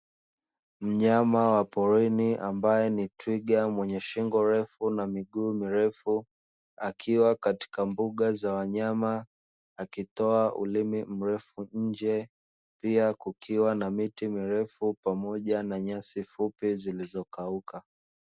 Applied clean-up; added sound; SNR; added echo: none; none; none; none.